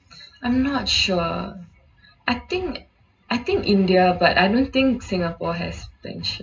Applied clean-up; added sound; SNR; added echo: none; none; none; reverberation time 0.2 s.